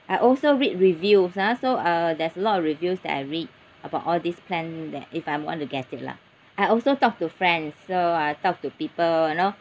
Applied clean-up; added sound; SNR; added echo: none; none; none; none.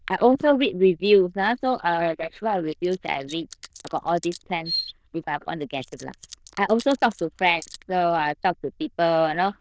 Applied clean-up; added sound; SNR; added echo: neural diffusion model UNIVERSE++.